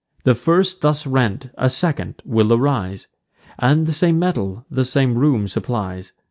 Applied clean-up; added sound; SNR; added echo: none; none; none; none.